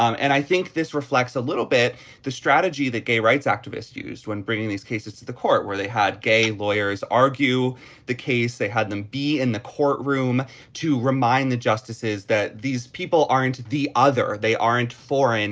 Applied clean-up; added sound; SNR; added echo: none; Tap / Glass; 17 dB; none.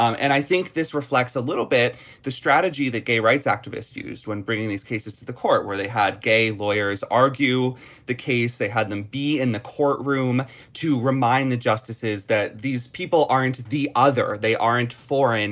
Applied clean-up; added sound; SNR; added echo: none; none; none; none.